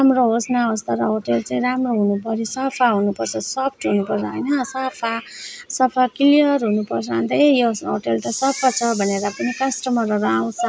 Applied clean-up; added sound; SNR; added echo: none; none; none; none.